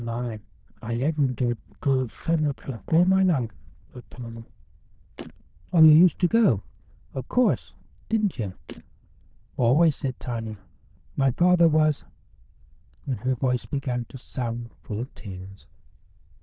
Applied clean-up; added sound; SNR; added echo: neural diffusion model UNIVERSE++.